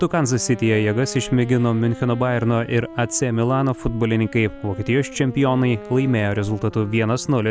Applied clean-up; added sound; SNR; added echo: none; Wind instrument, woodwind instrument; 17 dB; none.